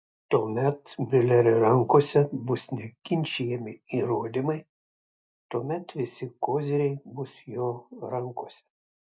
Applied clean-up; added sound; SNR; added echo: none; none; none; none.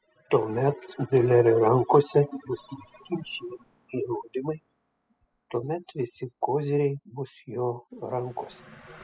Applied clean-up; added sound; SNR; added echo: classical method spectral subtraction.